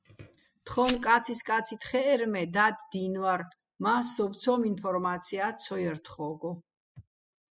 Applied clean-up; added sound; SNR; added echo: classical method spectral subtraction.